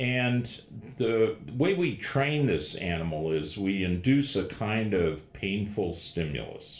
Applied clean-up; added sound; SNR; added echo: none; none; none; reverberation time 0.3 s.